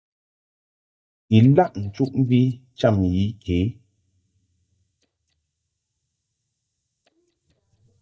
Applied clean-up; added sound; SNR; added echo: neural mask model DeepFilterNet 3.